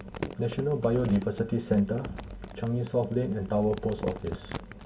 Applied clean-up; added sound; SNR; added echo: none; Crumpling, crinkling; 13 dB; reverberation time 0.1 s.